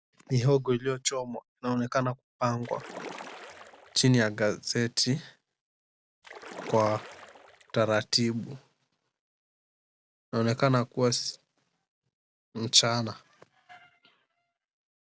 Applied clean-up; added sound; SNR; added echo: none; Splash, splatter; 15 dB; none.